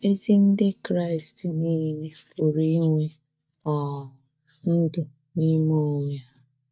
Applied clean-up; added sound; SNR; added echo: neural mask model DeepFilterNet 3.